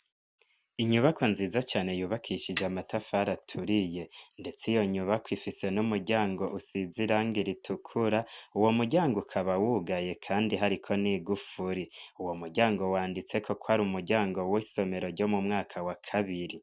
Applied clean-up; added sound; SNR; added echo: none; Snare drum; 13 dB; none.